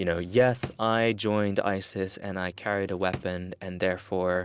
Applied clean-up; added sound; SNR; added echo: none; Drawer open or close; 15 dB; none.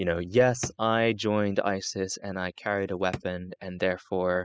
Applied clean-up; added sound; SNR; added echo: classical method spectral subtraction.